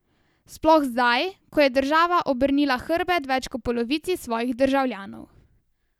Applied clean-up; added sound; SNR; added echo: none; none; none; none.